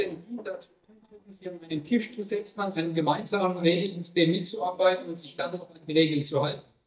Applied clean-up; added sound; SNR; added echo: neural mask model DeepFilterNet 3.